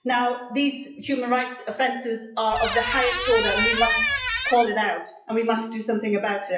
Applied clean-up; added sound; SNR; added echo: classical method WPE with log-MMSE.